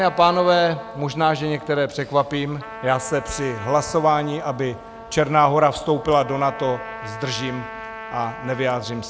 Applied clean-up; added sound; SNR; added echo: none; Trumpet; 15 dB; none.